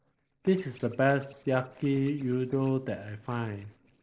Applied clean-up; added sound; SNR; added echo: neural separator model SepFormer DNS4.